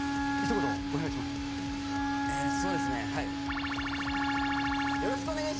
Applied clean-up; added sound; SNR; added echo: none; Wind instrument, woodwind instrument; -3 dB; none.